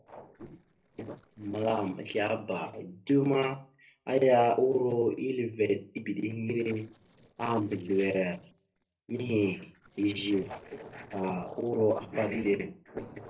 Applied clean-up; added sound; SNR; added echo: neural separator model SepFormer DNS4.